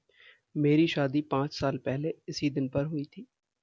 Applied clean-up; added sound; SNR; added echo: none; none; none; none.